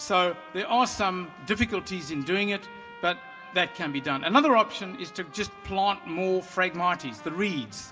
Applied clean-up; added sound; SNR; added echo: none; Trumpet; 19 dB; reverberation time 0.4 s.